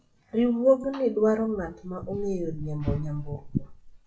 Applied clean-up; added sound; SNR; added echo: classical method WPE with log-MMSE.